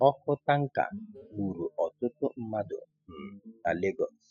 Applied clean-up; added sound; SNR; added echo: classical method spectral subtraction.